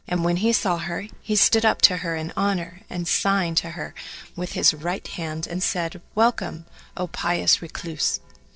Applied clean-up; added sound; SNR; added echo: neural separator model SepFormer DNS4.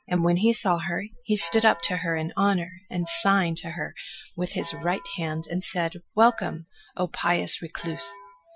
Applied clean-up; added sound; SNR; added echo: classical method Wiener filter.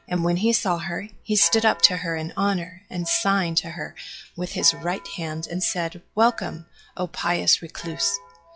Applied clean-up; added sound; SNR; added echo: classical method log-MMSE.